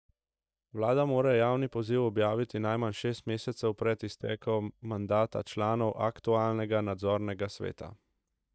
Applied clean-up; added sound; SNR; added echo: neural mask model DeepFilterNet 3.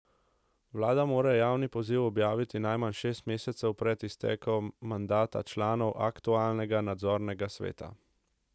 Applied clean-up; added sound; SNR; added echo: none; none; none; none.